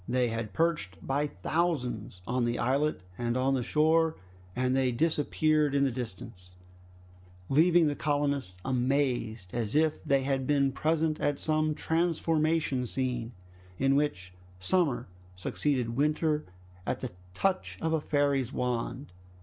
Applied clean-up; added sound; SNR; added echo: none; none; none; none.